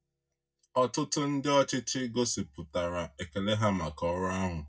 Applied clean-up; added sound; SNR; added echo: neural mask model DeepFilterNet 3.